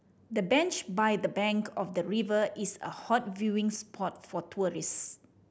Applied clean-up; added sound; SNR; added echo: none; none; none; none.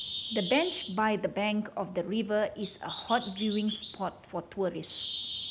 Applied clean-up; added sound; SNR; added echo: none; Bird; 8 dB; none.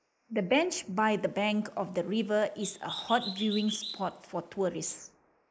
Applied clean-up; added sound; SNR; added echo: neural mask model Resemble Enhance denoiser.